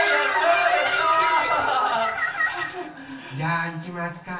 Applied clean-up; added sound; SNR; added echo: none; none; none; reverberation time 0.3 s.